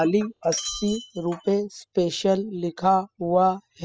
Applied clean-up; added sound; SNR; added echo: classical method spectral subtraction.